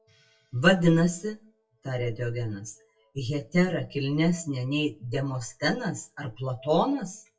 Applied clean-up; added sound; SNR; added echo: classical method WPE with log-MMSE.